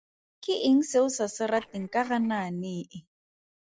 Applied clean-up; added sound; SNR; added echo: neural separator model SepFormer DNS4.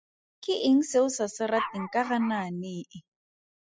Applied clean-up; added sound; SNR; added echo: classical method spectral subtraction.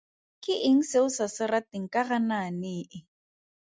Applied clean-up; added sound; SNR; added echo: none; none; none; none.